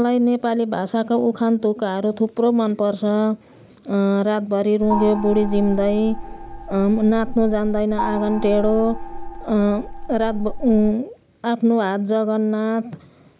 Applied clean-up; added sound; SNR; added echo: none; Gong; 7 dB; none.